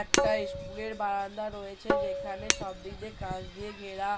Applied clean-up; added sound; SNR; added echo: none; Tabla + Shatter; -2 dB; none.